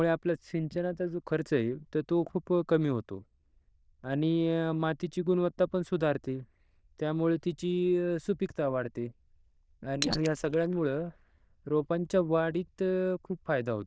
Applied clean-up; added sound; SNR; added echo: neural diffusion model UNIVERSE++.